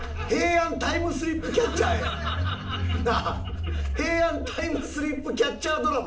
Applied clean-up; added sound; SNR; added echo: none; Engine / Car; 5 dB; reverberation time 0.4 s.